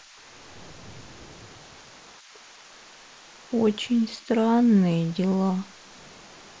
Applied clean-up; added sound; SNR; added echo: neural mask model Resemble Enhance denoiser.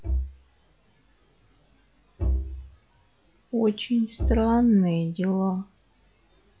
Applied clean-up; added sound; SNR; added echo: classical method log-MMSE.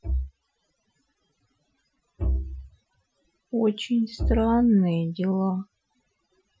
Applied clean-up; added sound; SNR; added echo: classical method Wiener filter.